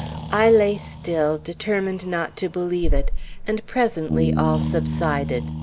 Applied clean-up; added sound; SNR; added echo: none; Bass guitar + Breathing; 2 dB; none.